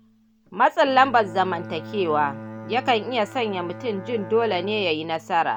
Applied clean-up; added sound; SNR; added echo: none; Bowed string instrument; 15 dB; none.